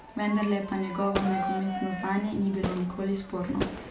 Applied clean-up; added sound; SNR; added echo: none; Crowd / Fireworks; 7 dB; reverberation time 0.3 s.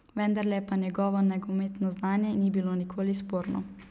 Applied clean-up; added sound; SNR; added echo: none; none; none; none.